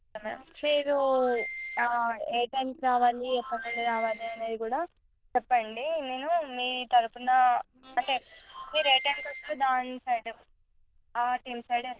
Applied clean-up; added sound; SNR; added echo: neural diffusion model UNIVERSE++.